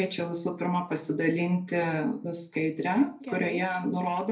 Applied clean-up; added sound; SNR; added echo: none; none; none; reverberation time 0.3 s.